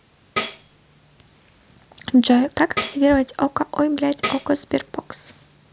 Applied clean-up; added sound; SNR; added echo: none; Tambourine; 11 dB; none.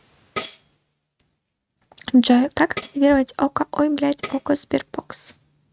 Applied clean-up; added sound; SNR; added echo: neural mask model RNNoise.